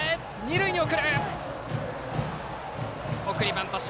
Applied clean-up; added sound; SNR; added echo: none; none; none; none.